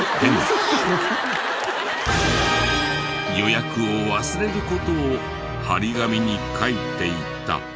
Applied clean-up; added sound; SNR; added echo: none; none; none; none.